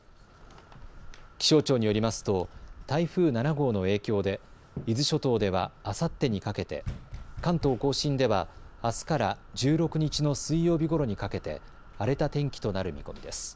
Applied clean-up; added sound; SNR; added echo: none; Knock; 13 dB; none.